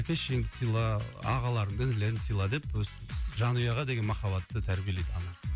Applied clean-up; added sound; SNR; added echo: none; none; none; none.